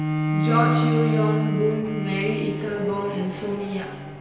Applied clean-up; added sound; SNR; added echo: none; Bowed string instrument; -1 dB; reverberation time 1.2 s.